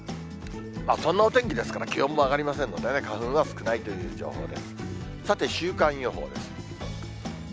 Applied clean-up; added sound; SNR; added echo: none; none; none; none.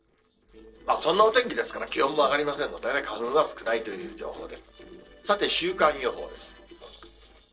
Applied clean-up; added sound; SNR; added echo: neural separator model SepFormer DNS4.